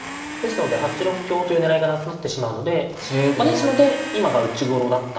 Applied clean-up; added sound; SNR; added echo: none; Domestic sounds, home sounds; 12 dB; reverberation time 0.8 s.